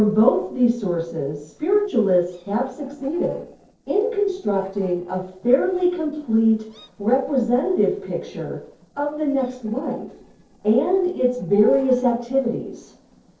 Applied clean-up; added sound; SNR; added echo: neural separator model SepFormer DNS4.